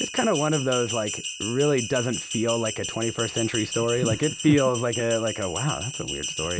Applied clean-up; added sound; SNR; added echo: none; Bell; 7 dB; none.